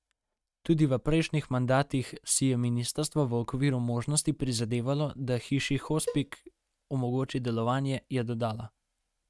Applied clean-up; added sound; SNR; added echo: neural mask model RNNoise.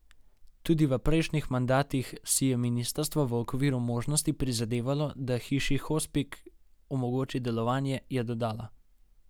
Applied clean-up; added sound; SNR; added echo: none; none; none; none.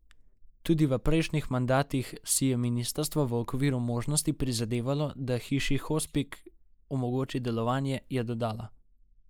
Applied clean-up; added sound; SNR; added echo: neural mask model Resemble Enhance denoiser.